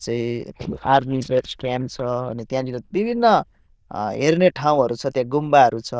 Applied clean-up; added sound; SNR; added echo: neural diffusion model UNIVERSE++.